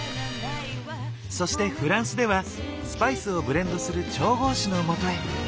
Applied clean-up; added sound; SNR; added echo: none; none; none; none.